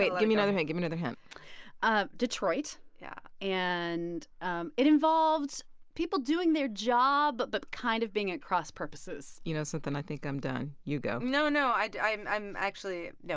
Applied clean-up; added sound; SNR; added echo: none; none; none; none.